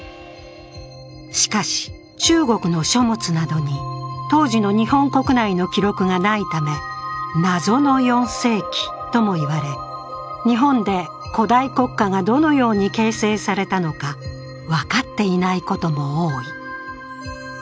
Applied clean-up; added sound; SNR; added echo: none; none; none; none.